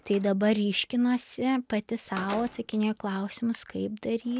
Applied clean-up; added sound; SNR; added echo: none; Slam; 19 dB; none.